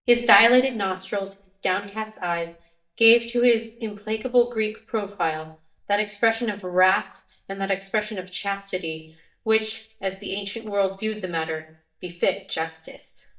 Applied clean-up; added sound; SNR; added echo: neural mask model DeepFilterNet 3.